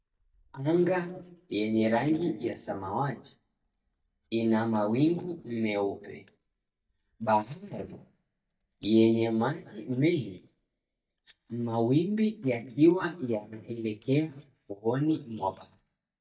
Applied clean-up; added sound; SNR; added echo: neural mask model DeepFilterNet 3.